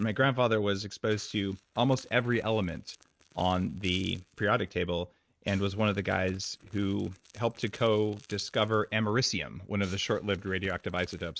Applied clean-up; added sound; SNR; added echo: neural mask model RNNoise.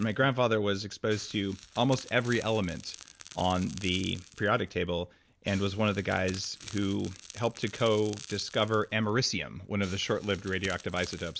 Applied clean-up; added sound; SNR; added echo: none; Crackle; 19 dB; none.